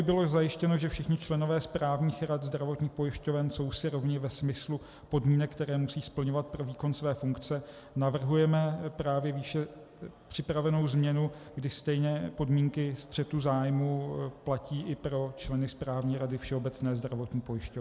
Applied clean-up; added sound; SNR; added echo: none; none; none; none.